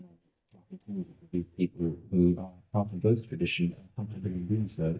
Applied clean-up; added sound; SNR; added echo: neural mask model DeepFilterNet 3.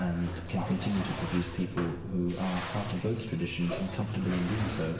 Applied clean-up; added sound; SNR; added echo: none; Bathtub (filling or washing); 9 dB; reverberation time 1.1 s.